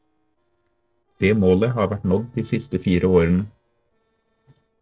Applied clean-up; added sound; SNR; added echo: neural separator model SepFormer DNS4.